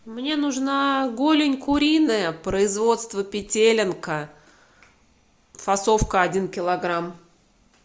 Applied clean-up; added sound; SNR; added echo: none; none; none; none.